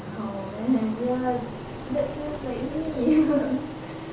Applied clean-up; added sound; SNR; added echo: none; Engine; 9 dB; reverberation time 0.6 s.